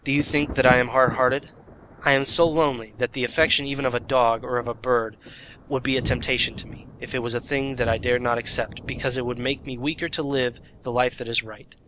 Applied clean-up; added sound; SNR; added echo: none; Thunder; 12 dB; none.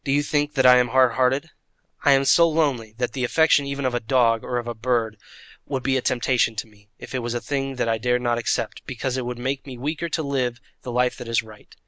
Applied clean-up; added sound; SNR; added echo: none; none; none; none.